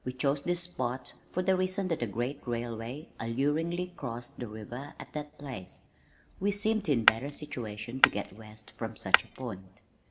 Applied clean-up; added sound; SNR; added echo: none; Shatter; -2 dB; reverberation time 2.2 s.